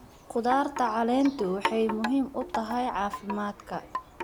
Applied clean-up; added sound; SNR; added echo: none; Wind chime; 9 dB; none.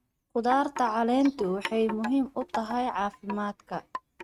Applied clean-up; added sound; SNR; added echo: neural mask model RNNoise.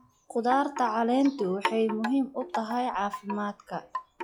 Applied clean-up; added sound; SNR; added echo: classical method log-MMSE.